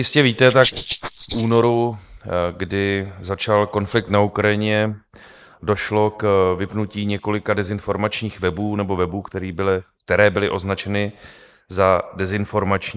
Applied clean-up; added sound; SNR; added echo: neural mask model Resemble Enhance denoiser.